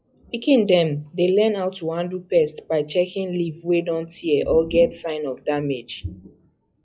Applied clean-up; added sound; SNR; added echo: classical method log-MMSE.